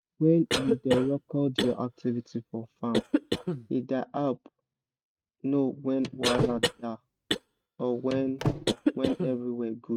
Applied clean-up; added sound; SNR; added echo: neural mask model RNNoise.